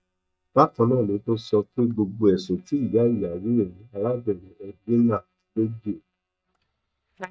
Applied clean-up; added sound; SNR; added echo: neural mask model DeepFilterNet 3.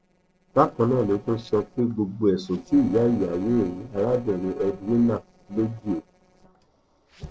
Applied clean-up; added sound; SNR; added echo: neural separator model SepFormer DNS4.